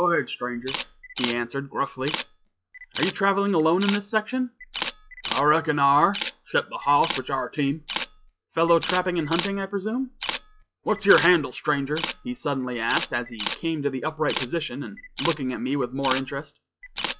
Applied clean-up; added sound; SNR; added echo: classical method log-MMSE.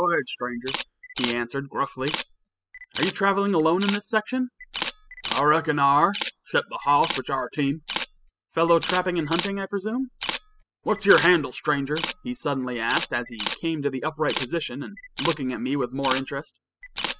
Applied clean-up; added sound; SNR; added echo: classical method spectral subtraction.